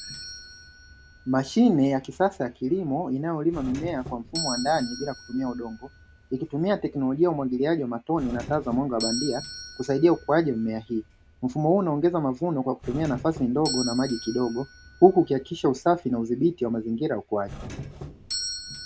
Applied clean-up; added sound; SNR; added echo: none; Doorbell; 14 dB; none.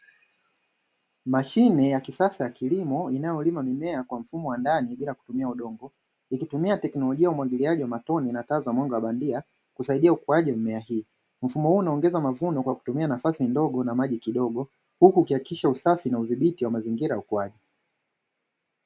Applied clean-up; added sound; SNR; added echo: none; none; none; none.